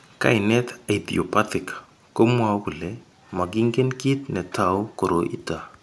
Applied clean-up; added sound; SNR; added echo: none; none; none; none.